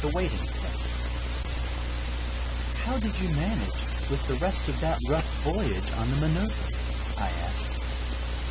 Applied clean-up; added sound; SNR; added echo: none; none; none; none.